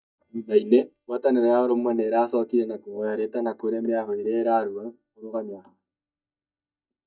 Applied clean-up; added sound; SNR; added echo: neural mask model DeepFilterNet 3.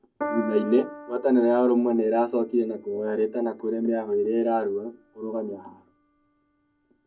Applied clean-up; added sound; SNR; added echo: none; Piano; 15 dB; reverberation time 0.3 s.